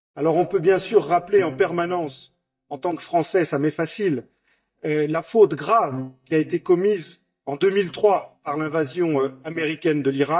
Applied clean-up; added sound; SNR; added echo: neural mask model DeepFilterNet 3.